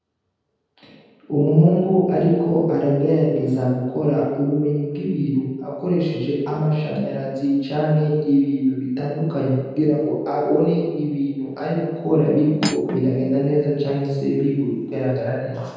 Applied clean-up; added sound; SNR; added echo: none; Cutlery, silverware; 11 dB; reverberation time 1.2 s.